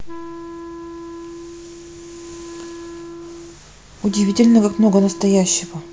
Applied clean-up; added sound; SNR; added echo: none; Wind instrument, woodwind instrument; 14 dB; none.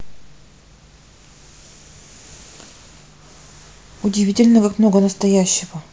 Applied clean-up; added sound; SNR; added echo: none; none; none; none.